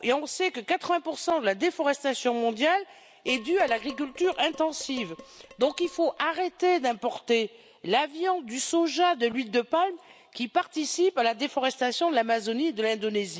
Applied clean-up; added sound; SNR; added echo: none; Dishes, pots, and pans; 19 dB; none.